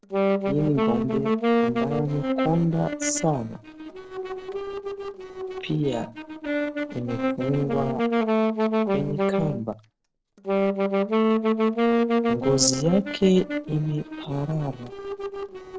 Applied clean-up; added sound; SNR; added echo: neural separator model SepFormer DNS4.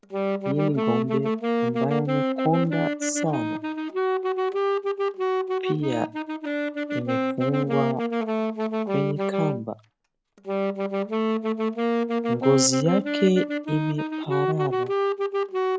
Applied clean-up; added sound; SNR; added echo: none; Wind instrument, woodwind instrument; -3 dB; none.